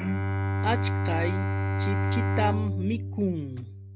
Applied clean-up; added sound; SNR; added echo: none; Bowed string instrument; -4 dB; none.